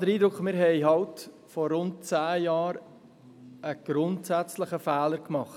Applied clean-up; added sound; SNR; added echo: none; none; none; none.